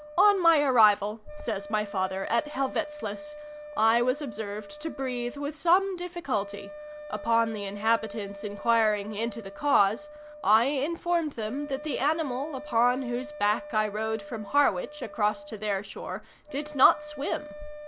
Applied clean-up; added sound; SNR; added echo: none; Wind instrument, woodwind instrument; 15 dB; none.